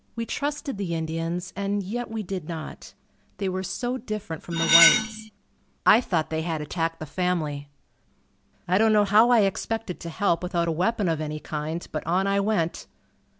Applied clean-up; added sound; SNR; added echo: none; Cutlery, silverware; -4 dB; none.